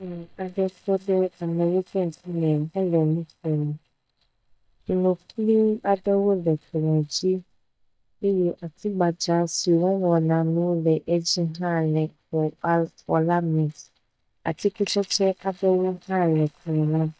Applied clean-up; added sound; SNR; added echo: neural mask model DeepFilterNet 3.